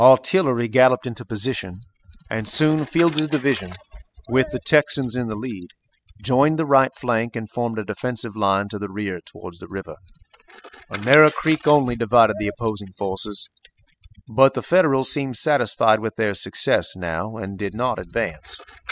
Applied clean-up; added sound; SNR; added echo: classical method spectral subtraction.